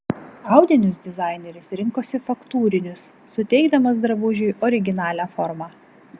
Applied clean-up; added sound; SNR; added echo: none; none; none; none.